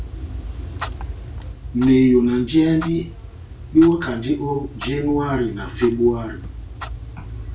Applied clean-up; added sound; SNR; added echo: none; Clock; 11 dB; reverberation time 0.2 s.